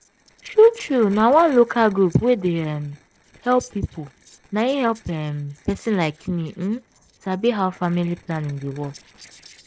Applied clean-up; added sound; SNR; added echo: neural separator model SepFormer DNS4.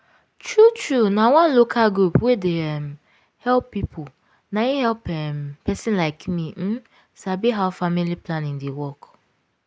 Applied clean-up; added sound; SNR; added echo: none; none; none; none.